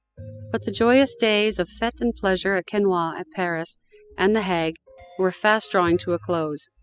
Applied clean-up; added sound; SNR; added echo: classical method spectral subtraction.